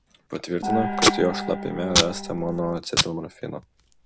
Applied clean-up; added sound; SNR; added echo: none; Gong + Packing tape, duct tape; -1 dB; none.